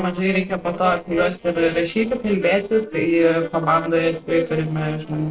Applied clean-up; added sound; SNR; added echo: neural separator model SepFormer DNS4.